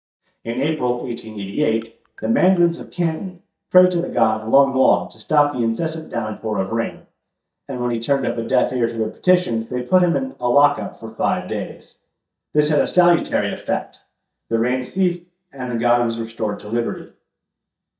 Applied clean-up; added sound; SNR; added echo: neural mask model DeepFilterNet 3.